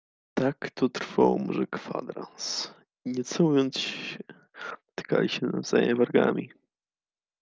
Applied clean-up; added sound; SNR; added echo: none; none; none; none.